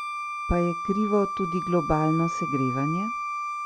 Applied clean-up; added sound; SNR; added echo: none; Wind instrument, woodwind instrument; 4 dB; none.